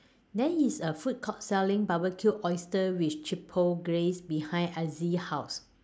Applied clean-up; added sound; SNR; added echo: none; none; none; none.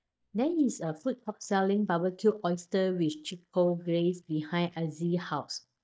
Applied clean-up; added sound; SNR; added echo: neural mask model DeepFilterNet 3.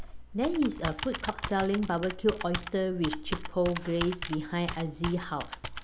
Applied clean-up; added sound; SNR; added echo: none; Computer keyboard; 7 dB; none.